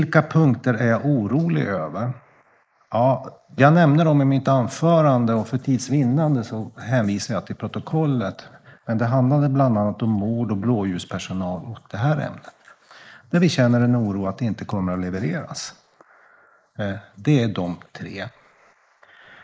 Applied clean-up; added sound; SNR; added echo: neural mask model Resemble Enhance denoiser.